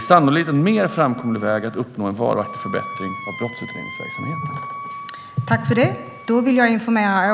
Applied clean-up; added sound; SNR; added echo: none; Wind instrument, woodwind instrument; 14 dB; none.